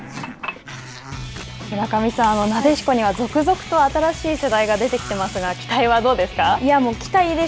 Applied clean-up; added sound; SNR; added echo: none; Growling + Water; 17 dB; none.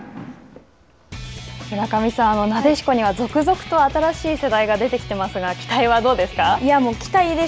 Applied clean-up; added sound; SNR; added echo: none; none; none; none.